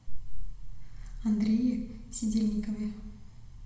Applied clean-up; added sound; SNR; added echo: none; none; none; reverberation time 0.9 s.